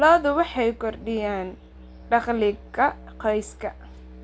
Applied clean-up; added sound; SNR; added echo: none; Musical instrument; 19 dB; none.